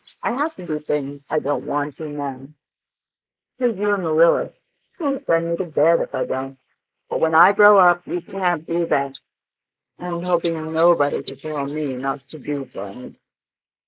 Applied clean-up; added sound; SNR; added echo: neural mask model Resemble Enhance denoiser.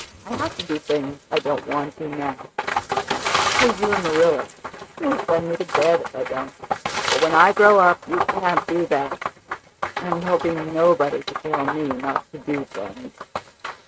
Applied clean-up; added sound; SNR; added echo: neural mask model RNNoise.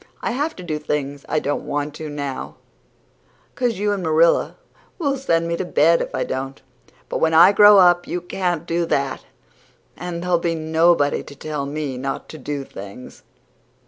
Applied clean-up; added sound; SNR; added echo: none; none; none; none.